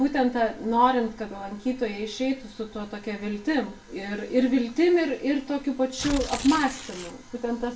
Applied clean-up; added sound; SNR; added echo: none; Tearing; 10 dB; reverberation time 0.3 s.